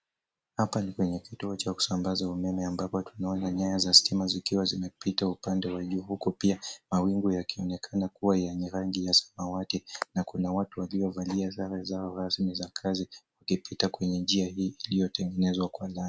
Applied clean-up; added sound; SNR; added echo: none; none; none; none.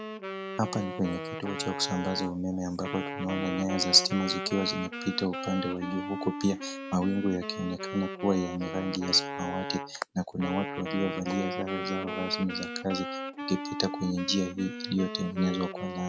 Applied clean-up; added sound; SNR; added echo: none; Wind instrument, woodwind instrument; 6 dB; none.